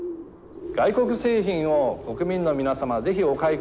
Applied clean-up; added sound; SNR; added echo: none; Bird; 13 dB; none.